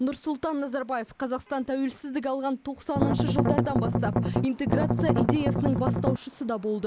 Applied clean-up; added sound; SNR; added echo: none; Strum; -5 dB; none.